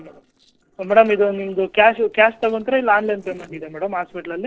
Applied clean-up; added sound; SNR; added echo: neural separator model SepFormer DNS4.